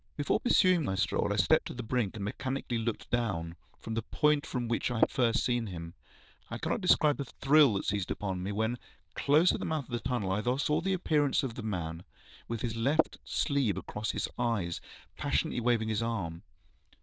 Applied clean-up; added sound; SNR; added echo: neural diffusion model UNIVERSE++.